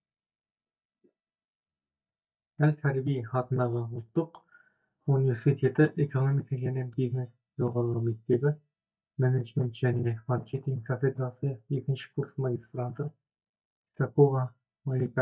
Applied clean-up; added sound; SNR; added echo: neural mask model DeepFilterNet 3.